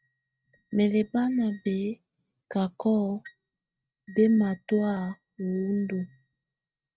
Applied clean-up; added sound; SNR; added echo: neural mask model RNNoise.